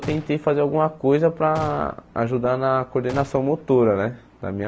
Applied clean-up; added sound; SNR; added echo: none; Gunshot, gunfire; 18 dB; none.